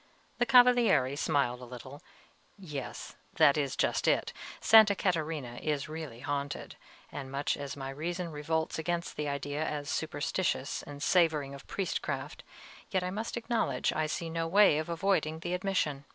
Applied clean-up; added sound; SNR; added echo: none; none; none; none.